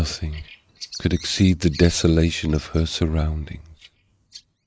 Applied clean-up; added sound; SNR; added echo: neural mask model RNNoise.